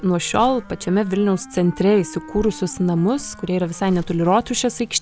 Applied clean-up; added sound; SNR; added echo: none; Wind instrument, woodwind instrument + Crumpling, crinkling; 19 dB; none.